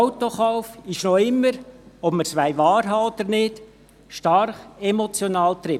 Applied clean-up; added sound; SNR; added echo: none; none; none; none.